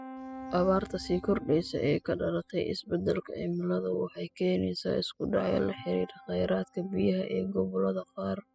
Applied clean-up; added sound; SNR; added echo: classical method spectral subtraction.